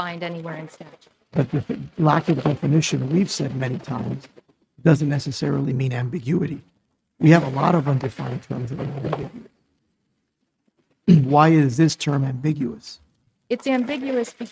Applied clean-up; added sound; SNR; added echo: neural mask model RNNoise.